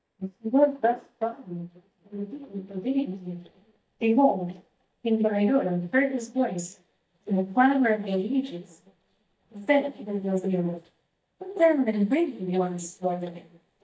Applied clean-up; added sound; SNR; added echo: neural mask model DeepFilterNet 3.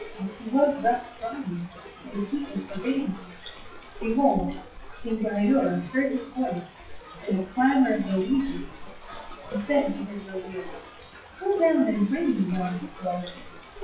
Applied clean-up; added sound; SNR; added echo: classical method WPE with log-MMSE.